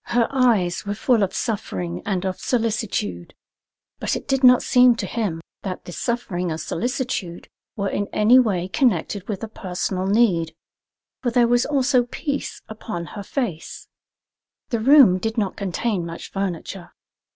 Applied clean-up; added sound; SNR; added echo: none; none; none; none.